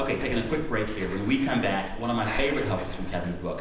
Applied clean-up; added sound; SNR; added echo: none; Breathing; 6 dB; reverberation time 0.9 s.